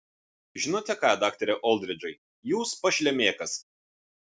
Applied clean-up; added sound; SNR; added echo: none; none; none; none.